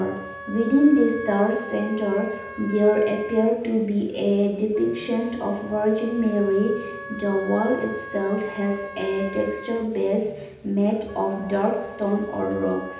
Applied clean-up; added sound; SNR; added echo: none; Wind instrument, woodwind instrument; 16 dB; reverberation time 0.8 s.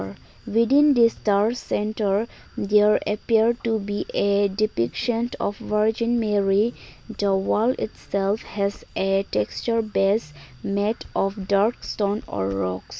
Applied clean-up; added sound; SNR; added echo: none; none; none; none.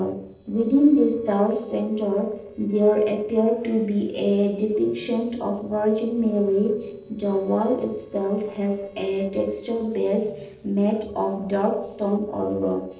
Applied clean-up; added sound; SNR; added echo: neural separator model SepFormer DNS4.